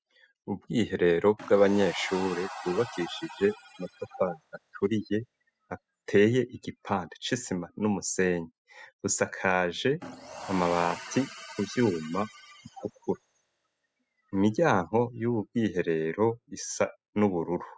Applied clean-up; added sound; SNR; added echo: classical method spectral subtraction.